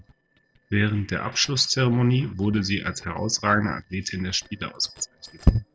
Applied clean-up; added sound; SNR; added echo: neural separator model SepFormer DNS4.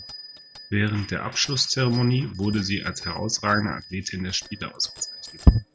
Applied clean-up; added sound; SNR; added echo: none; Bicycle bell; 16 dB; none.